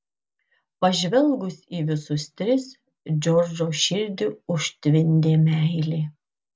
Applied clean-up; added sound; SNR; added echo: none; none; none; none.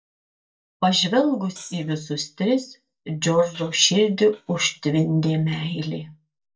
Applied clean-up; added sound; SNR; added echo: neural mask model DeepFilterNet 3.